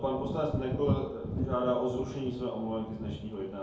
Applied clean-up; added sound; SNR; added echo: none; Thunder / Wind; 4 dB; reverberation time 2.2 s.